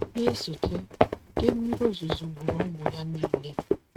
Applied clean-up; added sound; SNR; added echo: neural mask model RNNoise.